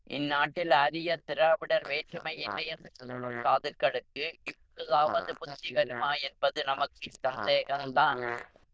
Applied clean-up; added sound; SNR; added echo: neural diffusion model UNIVERSE++.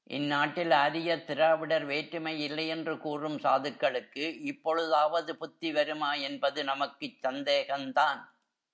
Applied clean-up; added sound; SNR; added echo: none; none; none; none.